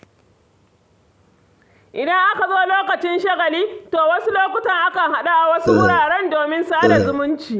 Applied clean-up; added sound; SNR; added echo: none; Burping, eructation; -1 dB; none.